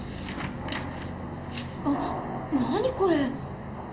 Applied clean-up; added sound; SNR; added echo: none; Fireworks; 19 dB; reverberation time 0.9 s.